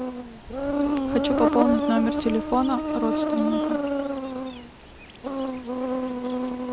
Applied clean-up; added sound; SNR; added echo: none; Insect; -2 dB; none.